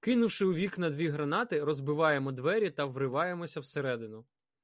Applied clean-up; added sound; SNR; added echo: none; none; none; none.